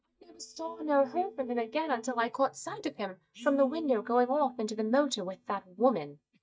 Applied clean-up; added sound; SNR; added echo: neural mask model DeepFilterNet 3.